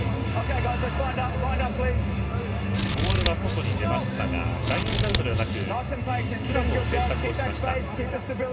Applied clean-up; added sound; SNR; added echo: none; Scissors; 2 dB; reverberation time 0.2 s.